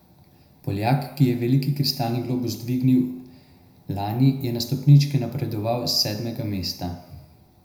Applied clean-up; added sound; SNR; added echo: none; none; none; reverberation time 0.7 s.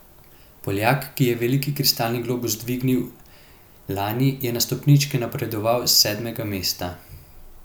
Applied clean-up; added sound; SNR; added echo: none; none; none; none.